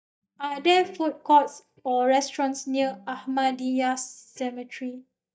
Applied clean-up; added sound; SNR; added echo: neural mask model DeepFilterNet 3.